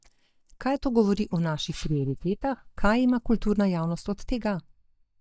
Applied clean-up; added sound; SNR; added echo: neural mask model DeepFilterNet 3.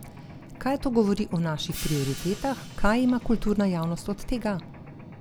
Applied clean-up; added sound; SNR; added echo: none; Mechanisms + Hi-hat; 15 dB; none.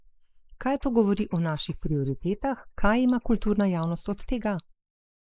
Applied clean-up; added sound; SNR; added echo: neural mask model Resemble Enhance denoiser.